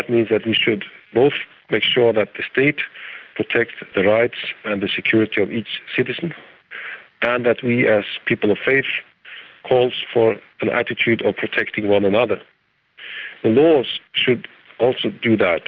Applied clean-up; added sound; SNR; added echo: none; none; none; none.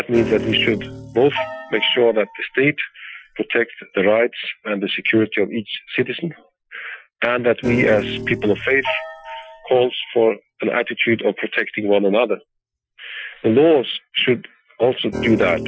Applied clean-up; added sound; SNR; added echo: classical method Wiener filter.